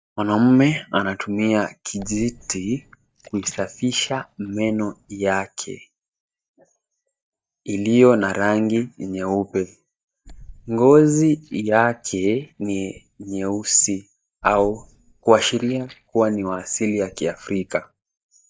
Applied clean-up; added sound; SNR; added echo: neural mask model DeepFilterNet 3.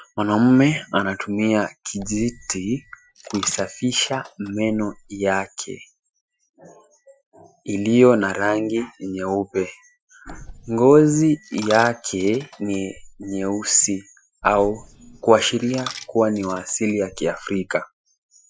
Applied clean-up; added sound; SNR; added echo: classical method Wiener filter.